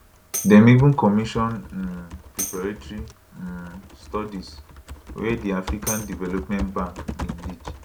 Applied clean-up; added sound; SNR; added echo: none; Typing + Tambourine; 12 dB; none.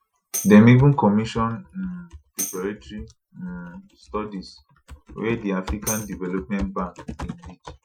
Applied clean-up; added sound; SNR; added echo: classical method Wiener filter.